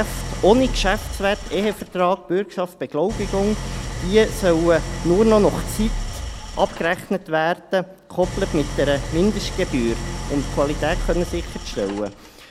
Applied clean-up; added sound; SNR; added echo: none; Idling; 8 dB; none.